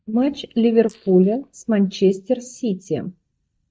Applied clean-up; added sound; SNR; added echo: neural mask model DeepFilterNet 3.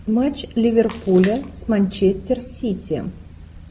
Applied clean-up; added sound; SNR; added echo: none; Splash, splatter; 18 dB; none.